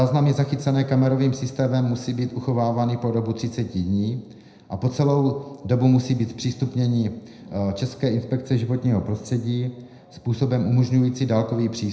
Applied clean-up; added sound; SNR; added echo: none; none; none; reverberation time 0.8 s.